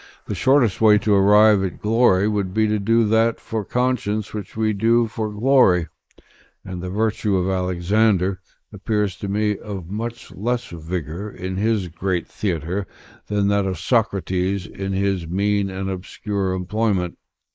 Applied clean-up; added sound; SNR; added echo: neural mask model Resemble Enhance denoiser.